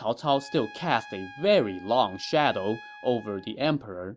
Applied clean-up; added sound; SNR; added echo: none; Trumpet; 19 dB; none.